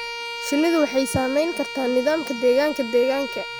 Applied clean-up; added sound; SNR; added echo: none; Bowed string instrument; 10 dB; none.